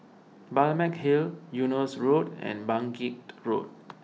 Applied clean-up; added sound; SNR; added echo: none; none; none; none.